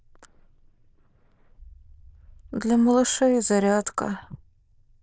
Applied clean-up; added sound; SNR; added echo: neural diffusion model UNIVERSE++.